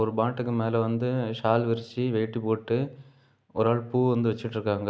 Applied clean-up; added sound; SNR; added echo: none; none; none; none.